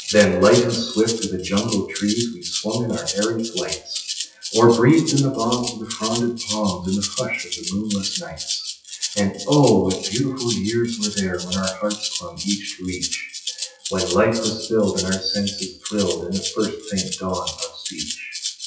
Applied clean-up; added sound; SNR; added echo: classical method WPE with log-MMSE.